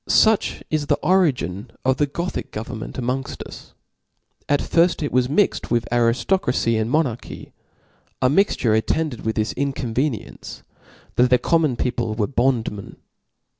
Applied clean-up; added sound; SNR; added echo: none; none; none; none.